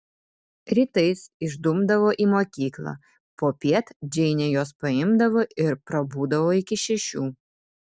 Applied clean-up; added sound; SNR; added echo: none; none; none; none.